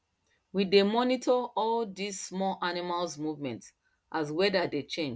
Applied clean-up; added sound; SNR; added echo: none; none; none; none.